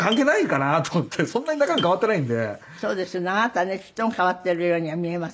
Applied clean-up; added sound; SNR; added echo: neural mask model Resemble Enhance denoiser.